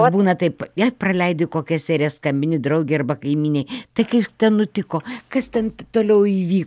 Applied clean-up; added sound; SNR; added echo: none; none; none; none.